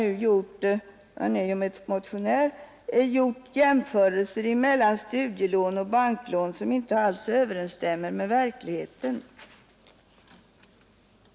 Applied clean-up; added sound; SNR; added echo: none; none; none; none.